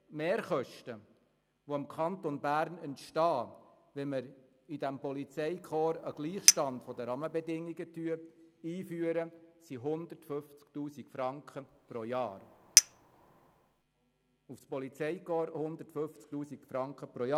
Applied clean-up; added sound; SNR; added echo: none; Chink, clink; -4 dB; none.